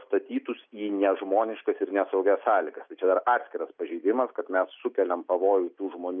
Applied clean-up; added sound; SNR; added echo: none; none; none; none.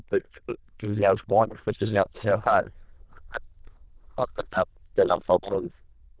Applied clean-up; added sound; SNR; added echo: neural diffusion model UNIVERSE++.